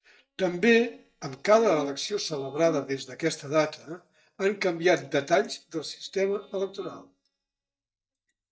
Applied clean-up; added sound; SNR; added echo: neural mask model DeepFilterNet 3.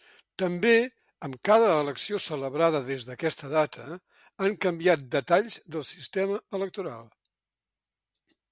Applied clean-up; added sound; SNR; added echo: none; none; none; none.